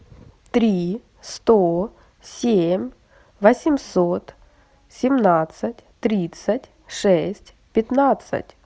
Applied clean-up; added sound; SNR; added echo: none; none; none; none.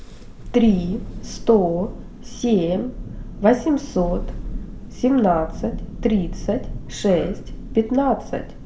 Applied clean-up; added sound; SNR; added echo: none; Thunder; 9 dB; reverberation time 0.4 s.